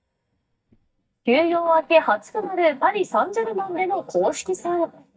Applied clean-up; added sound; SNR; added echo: neural mask model DeepFilterNet 3.